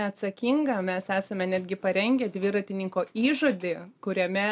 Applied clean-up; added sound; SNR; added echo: none; none; none; none.